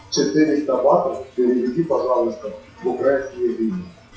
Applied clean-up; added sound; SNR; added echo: classical method WPE with log-MMSE.